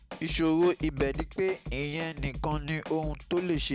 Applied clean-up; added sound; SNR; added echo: none; Drum kit; 9 dB; none.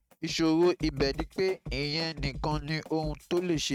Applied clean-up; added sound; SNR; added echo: neural mask model RNNoise.